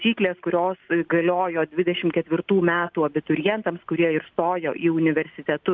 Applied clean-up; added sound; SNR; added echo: none; none; none; none.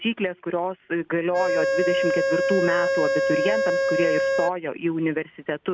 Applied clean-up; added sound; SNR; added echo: none; Organ; -4 dB; none.